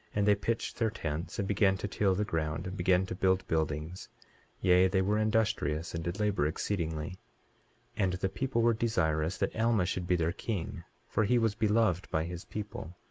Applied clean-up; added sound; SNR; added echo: none; none; none; none.